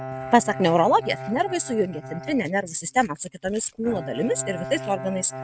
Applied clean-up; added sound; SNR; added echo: neural mask model RNNoise.